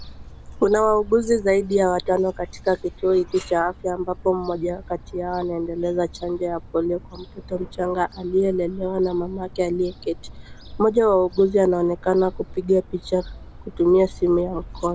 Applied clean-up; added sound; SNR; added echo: none; Gull, seagull / Fowl; 17 dB; none.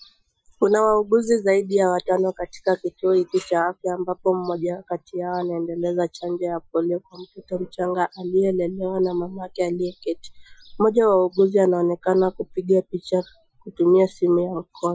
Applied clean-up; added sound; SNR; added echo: classical method Wiener filter.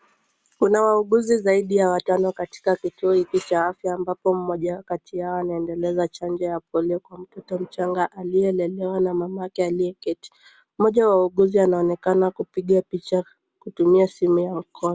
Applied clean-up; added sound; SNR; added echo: none; none; none; none.